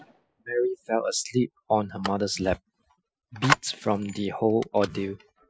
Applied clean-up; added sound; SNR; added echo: classical method Wiener filter.